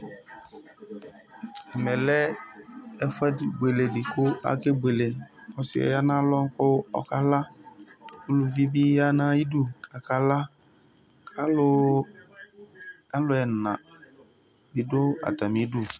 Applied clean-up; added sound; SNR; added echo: none; none; none; none.